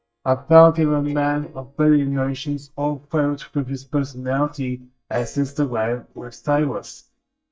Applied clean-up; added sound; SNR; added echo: neural mask model DeepFilterNet 3.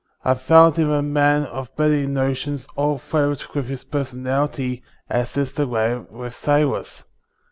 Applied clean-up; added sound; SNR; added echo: none; none; none; none.